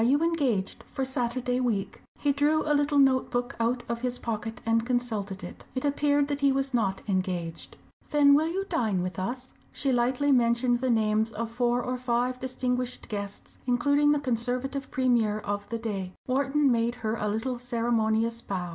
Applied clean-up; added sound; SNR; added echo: none; none; none; none.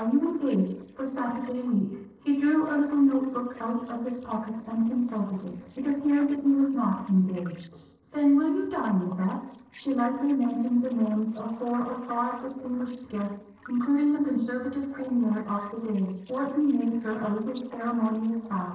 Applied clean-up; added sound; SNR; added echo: neural separator model SepFormer DNS4.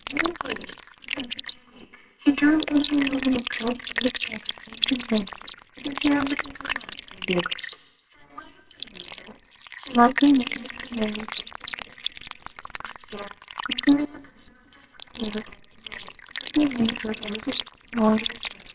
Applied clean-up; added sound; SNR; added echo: neural separator model SepFormer WHAMR!.